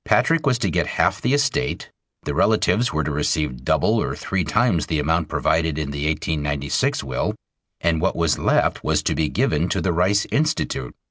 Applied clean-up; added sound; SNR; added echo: none; none; none; none.